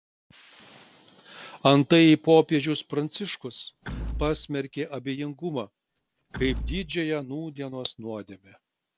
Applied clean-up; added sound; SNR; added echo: none; Door / Wood; 10 dB; none.